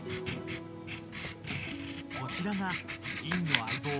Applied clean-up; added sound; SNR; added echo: none; Writing; -2 dB; none.